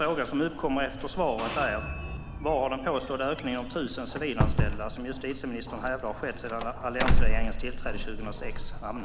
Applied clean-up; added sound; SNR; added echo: none; Doorbell; -3 dB; none.